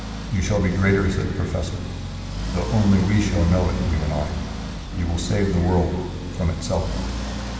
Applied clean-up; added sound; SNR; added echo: none; Accelerating, revving, vroom; 6 dB; reverberation time 2.3 s.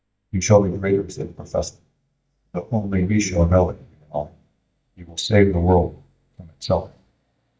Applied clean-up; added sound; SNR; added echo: neural mask model DeepFilterNet 3.